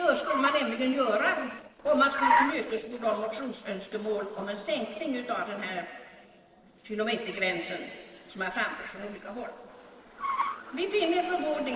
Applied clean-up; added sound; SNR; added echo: neural separator model SepFormer DNS4.